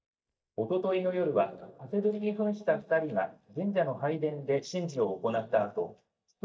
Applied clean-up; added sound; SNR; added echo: neural mask model DeepFilterNet 3.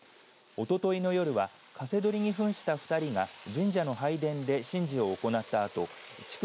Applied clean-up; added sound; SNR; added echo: none; none; none; none.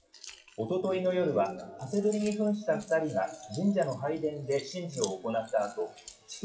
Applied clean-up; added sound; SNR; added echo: classical method WPE with log-MMSE.